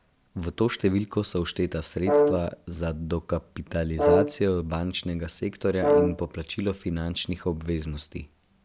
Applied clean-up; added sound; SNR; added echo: none; Brass instrument; -1 dB; none.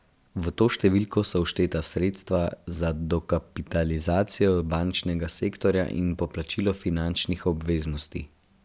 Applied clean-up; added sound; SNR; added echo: none; none; none; none.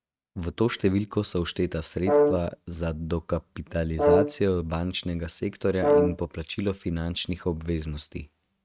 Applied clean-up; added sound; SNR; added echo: neural mask model RNNoise.